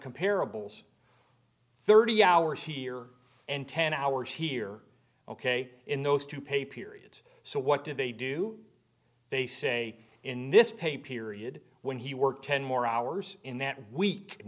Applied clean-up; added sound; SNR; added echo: none; none; none; none.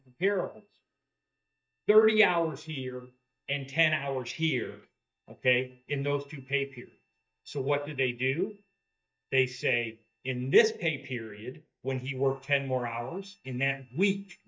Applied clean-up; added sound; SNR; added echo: neural mask model DeepFilterNet 3.